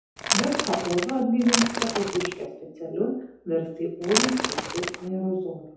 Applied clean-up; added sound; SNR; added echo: none; Crackle / Crushing / Wood; 1 dB; reverberation time 2.1 s.